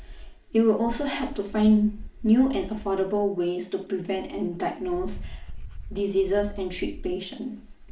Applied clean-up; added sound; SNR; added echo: none; Dog; 12 dB; reverberation time 0.4 s.